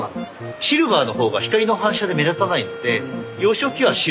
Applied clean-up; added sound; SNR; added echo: none; none; none; none.